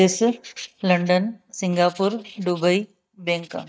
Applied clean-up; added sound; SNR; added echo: neural mask model DeepFilterNet 3.